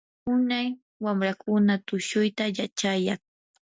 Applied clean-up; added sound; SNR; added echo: none; none; none; none.